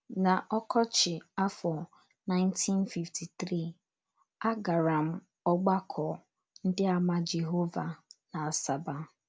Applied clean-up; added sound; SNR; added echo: none; none; none; none.